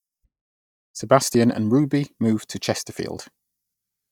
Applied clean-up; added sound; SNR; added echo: neural mask model DeepFilterNet 3.